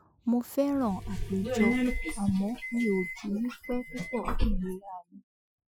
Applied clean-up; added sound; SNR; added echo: classical method Wiener filter.